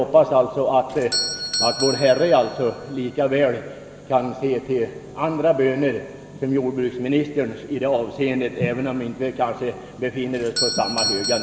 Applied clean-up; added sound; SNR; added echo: none; Doorbell; 10 dB; reverberation time 2.0 s.